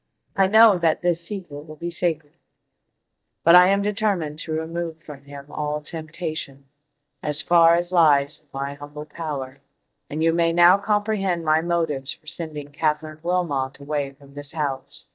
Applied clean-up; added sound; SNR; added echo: neural mask model DeepFilterNet 3.